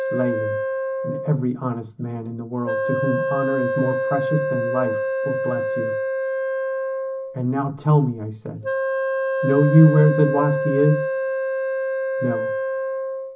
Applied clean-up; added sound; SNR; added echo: none; Wind instrument, woodwind instrument; 2 dB; reverberation time 0.4 s.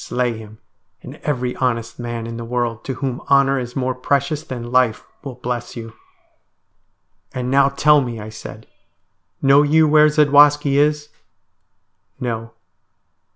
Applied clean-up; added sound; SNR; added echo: none; none; none; none.